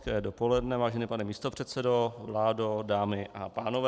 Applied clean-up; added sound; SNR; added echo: none; none; none; none.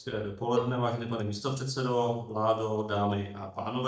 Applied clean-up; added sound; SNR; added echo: neural mask model DeepFilterNet 3.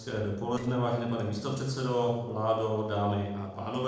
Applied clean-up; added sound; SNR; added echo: neural separator model SepFormer DNS4.